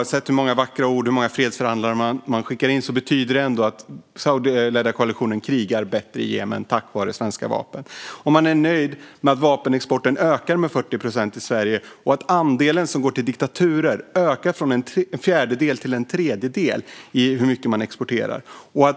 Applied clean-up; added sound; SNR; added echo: none; none; none; none.